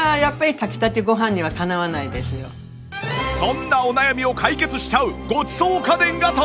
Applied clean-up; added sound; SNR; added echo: none; none; none; none.